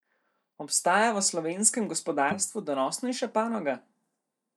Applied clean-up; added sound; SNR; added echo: neural mask model DeepFilterNet 3.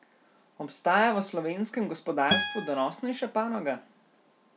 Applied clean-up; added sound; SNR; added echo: none; Acoustic guitar; 4 dB; none.